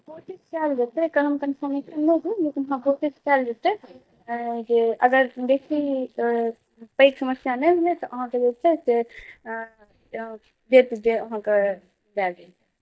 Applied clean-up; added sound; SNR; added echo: neural mask model DeepFilterNet 3.